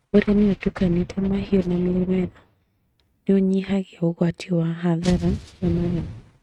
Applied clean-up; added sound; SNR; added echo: neural mask model RNNoise.